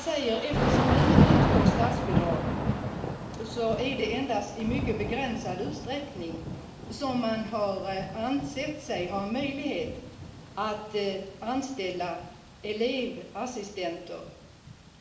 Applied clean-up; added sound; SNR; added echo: none; Thunder / Rain; -2 dB; reverberation time 0.9 s.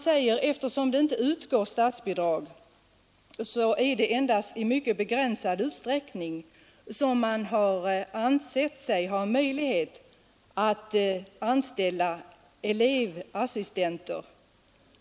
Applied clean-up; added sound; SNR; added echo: none; none; none; none.